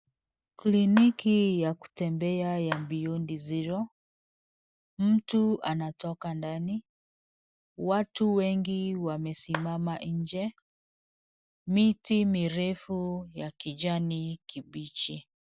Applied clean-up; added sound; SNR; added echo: none; Clapping; 13 dB; none.